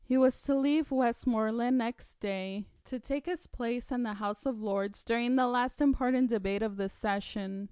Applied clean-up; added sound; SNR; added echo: none; none; none; none.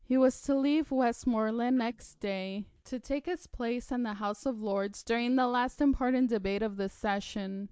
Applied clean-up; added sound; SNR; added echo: neural mask model Resemble Enhance denoiser.